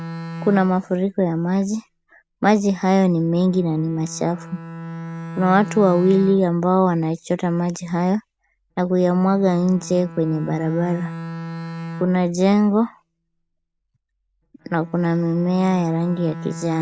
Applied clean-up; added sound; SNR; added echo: none; Bowed string instrument; 15 dB; none.